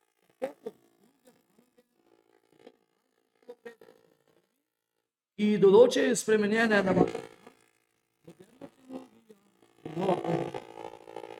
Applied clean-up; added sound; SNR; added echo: neural mask model RNNoise.